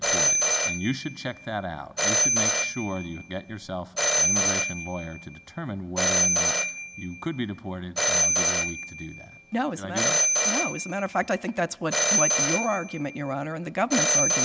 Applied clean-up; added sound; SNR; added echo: none; Telephone; -5 dB; none.